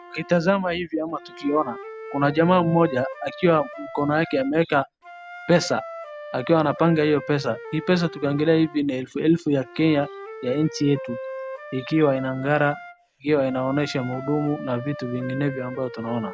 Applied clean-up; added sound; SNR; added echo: none; Wind instrument, woodwind instrument; 14 dB; none.